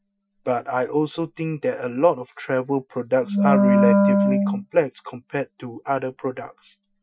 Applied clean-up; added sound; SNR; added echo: classical method Wiener filter.